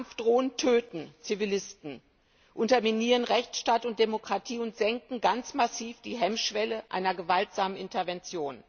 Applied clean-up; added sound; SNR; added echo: none; none; none; none.